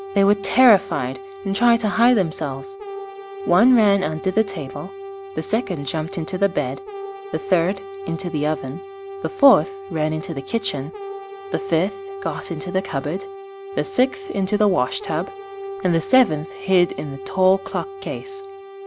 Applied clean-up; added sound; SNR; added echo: none; Brass instrument; 12 dB; none.